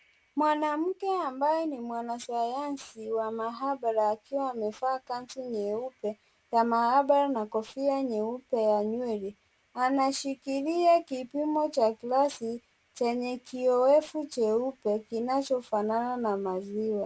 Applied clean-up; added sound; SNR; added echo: none; none; none; none.